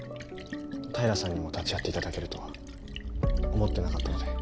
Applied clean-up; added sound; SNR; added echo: none; Splash, splatter; 17 dB; none.